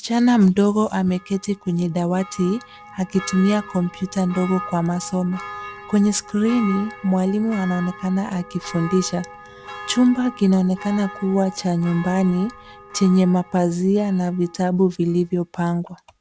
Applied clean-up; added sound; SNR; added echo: none; Church bell; 17 dB; none.